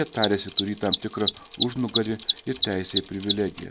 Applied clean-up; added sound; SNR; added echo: none; Mechanisms; -1 dB; none.